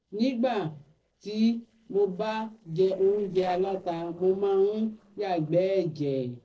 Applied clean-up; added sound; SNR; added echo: neural separator model SepFormer DNS4.